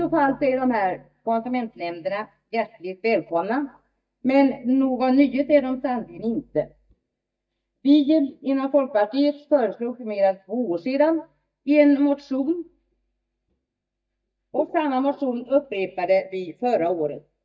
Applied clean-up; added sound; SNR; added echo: neural mask model DeepFilterNet 3.